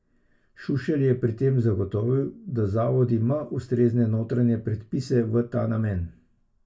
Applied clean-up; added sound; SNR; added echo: none; none; none; reverberation time 0.2 s.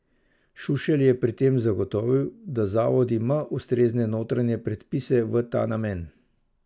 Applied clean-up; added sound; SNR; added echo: none; none; none; none.